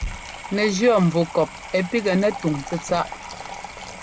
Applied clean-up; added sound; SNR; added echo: none; Sink (filling or washing) / Water tap, faucet; 12 dB; none.